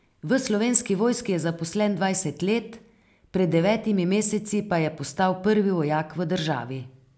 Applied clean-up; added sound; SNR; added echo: none; none; none; none.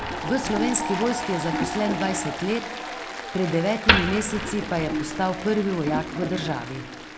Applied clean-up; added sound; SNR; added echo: none; Wood + Applause; 2 dB; none.